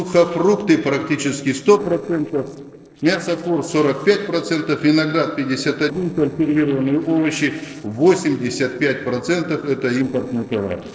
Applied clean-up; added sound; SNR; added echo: neural separator model SepFormer DNS4.